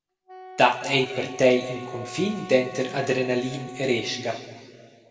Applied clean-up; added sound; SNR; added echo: none; Wind instrument, woodwind instrument; 17 dB; reverberation time 2.0 s.